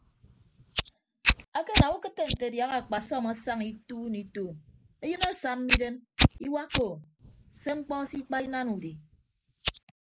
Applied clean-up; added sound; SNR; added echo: neural mask model Resemble Enhance denoiser.